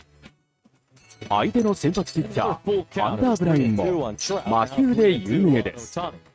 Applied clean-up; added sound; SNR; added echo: neural mask model RNNoise.